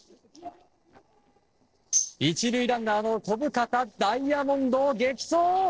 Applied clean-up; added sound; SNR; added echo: neural separator model SepFormer DNS4.